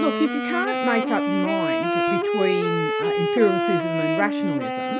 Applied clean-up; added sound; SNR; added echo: none; Wind instrument, woodwind instrument; -2 dB; none.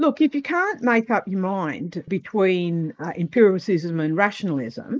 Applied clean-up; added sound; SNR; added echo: neural mask model Resemble Enhance denoiser.